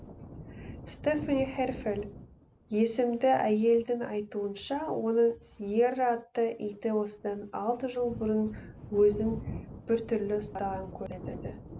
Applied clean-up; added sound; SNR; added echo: none; Thunder; 15 dB; none.